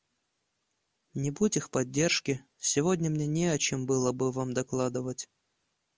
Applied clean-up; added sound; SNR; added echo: none; none; none; none.